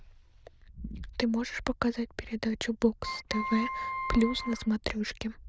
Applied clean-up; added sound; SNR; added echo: neural diffusion model UNIVERSE++.